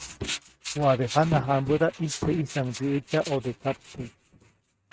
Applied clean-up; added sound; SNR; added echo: neural mask model RNNoise.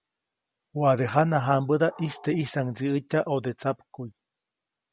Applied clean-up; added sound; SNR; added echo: none; none; none; none.